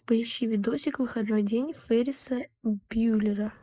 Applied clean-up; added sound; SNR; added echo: neural mask model Resemble Enhance denoiser.